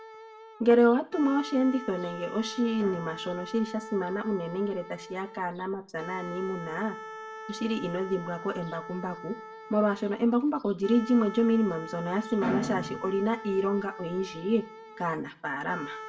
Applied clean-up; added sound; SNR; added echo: none; Wind instrument, woodwind instrument; 14 dB; reverberation time 0.3 s.